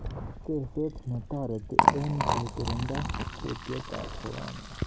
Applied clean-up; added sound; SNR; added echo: none; Liquid; -3 dB; none.